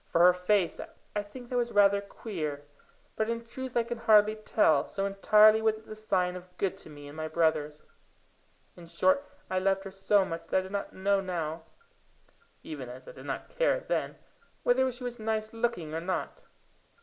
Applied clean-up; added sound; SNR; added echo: none; none; none; none.